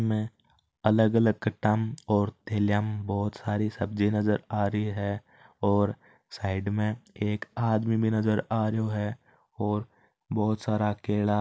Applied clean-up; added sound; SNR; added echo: none; none; none; none.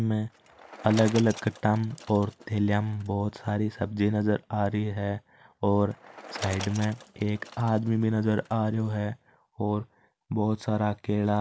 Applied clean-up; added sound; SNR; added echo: none; Bicycle; 18 dB; none.